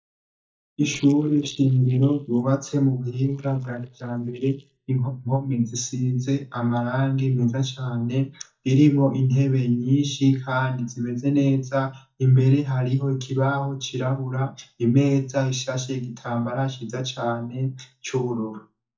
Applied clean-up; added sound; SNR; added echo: neural mask model DeepFilterNet 3.